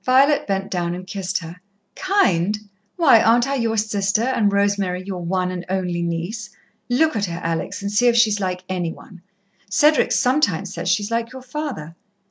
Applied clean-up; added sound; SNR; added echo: none; none; none; none.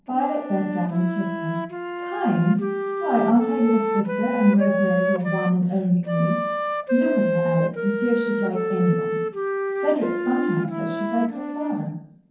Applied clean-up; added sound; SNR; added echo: none; Wind instrument, woodwind instrument; 3 dB; reverberation time 0.9 s.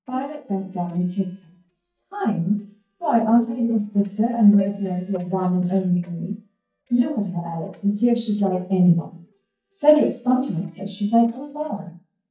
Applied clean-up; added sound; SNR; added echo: neural mask model DeepFilterNet 3.